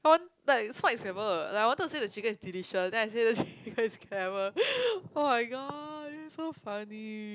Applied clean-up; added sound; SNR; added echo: none; none; none; none.